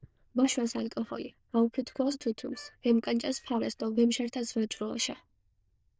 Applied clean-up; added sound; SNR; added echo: neural diffusion model UNIVERSE++.